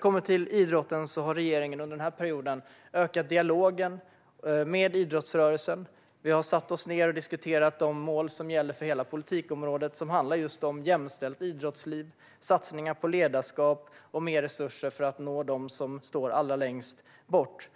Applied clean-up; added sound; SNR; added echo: none; none; none; none.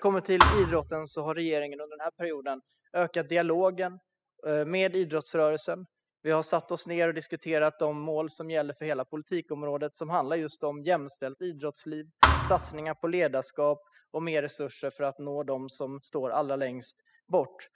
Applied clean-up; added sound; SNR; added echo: classical method spectral subtraction.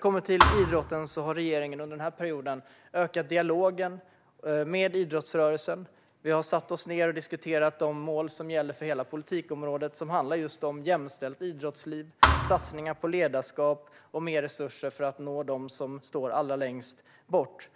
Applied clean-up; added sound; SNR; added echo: none; Thump, thud; -3 dB; none.